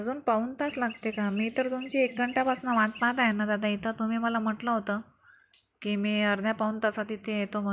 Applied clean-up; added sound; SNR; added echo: none; Chirp, tweet; 16 dB; none.